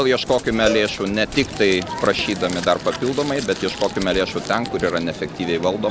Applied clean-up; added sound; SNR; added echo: none; Cowbell + Crumpling, crinkling; 13 dB; none.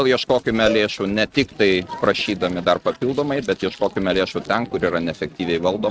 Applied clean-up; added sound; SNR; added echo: neural mask model RNNoise.